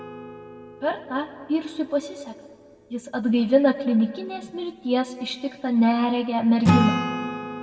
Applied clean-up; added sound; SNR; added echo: none; Acoustic guitar / Strum; 6 dB; reverberation time 1.6 s.